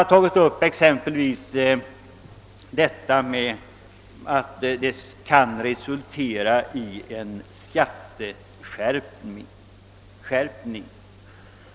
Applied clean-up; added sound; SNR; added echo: none; none; none; none.